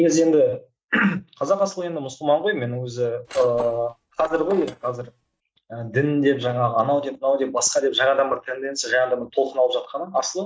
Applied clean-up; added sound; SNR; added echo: neural mask model RNNoise.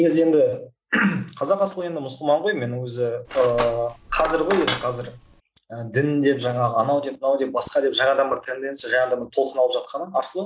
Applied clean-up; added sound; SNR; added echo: none; Cutlery, silverware; 7 dB; none.